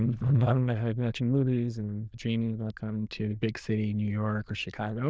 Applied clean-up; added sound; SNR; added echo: neural diffusion model UNIVERSE++.